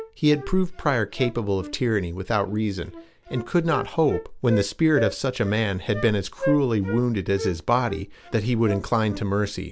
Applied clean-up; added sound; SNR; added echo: none; Wind instrument, woodwind instrument; 13 dB; none.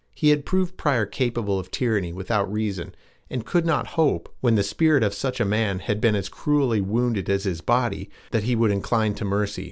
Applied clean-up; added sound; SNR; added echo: none; none; none; none.